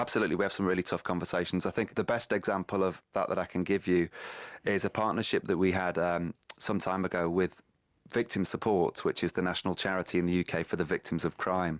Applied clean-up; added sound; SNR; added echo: none; none; none; none.